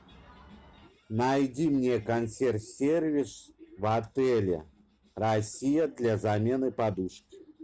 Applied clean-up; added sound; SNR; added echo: none; none; none; none.